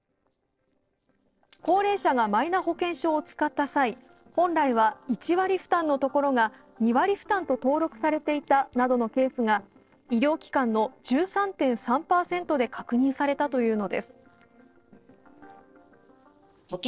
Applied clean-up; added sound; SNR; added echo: neural separator model SepFormer DNS4.